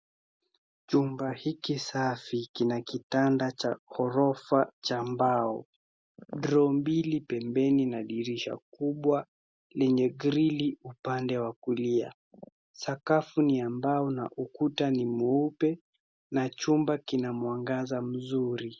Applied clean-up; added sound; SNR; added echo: none; none; none; none.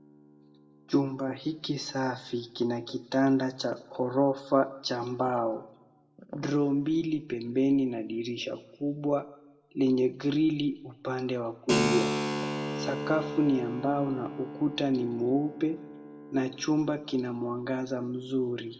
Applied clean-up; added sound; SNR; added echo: none; Keyboard (musical); 10 dB; reverberation time 0.7 s.